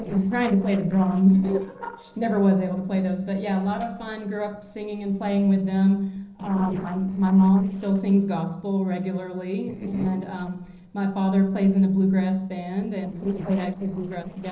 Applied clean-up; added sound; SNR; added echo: neural separator model SepFormer DNS4.